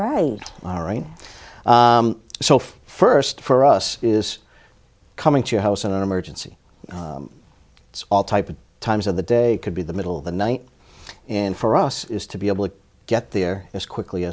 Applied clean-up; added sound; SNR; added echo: none; none; none; none.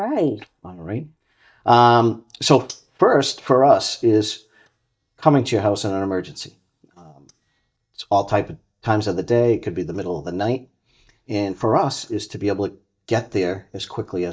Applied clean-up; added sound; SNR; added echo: neural mask model DeepFilterNet 3.